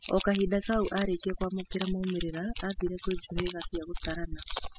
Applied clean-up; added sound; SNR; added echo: classical method spectral subtraction.